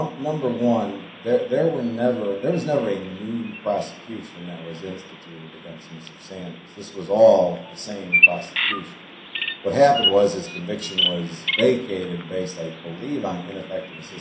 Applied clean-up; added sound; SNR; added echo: none; Bird vocalization, bird call, bird song; 5 dB; reverberation time 0.5 s.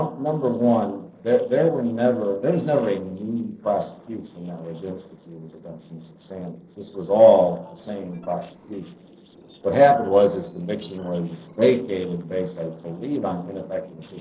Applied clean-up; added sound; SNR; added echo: neural separator model SepFormer DNS4.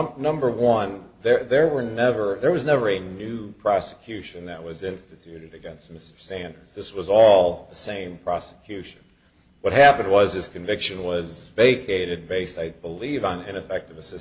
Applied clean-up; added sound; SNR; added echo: none; none; none; none.